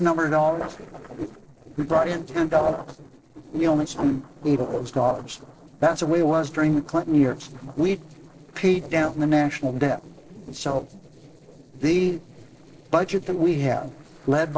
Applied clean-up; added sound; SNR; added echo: neural separator model SepFormer DNS4.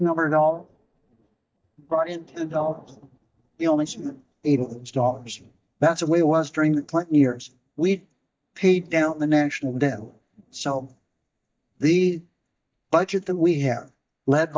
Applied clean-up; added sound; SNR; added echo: neural mask model DeepFilterNet 3.